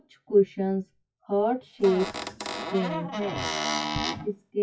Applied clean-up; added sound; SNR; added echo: classical method WPE with log-MMSE.